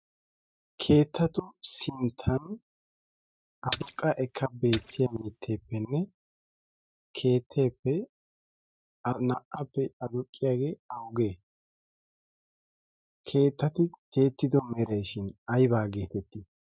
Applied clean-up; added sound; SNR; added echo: neural mask model RNNoise.